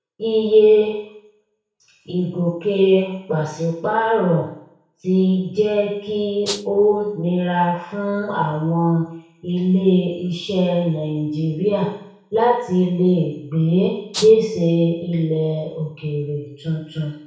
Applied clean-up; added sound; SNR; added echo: none; Rattle (instrument); 9 dB; reverberation time 0.6 s.